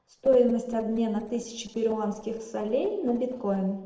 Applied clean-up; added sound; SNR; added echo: neural separator model SepFormer DNS4.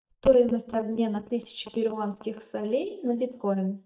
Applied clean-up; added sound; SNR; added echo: neural mask model DeepFilterNet 3.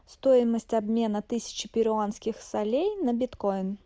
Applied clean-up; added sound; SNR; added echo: none; none; none; none.